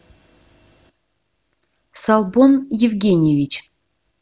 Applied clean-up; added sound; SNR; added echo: none; none; none; none.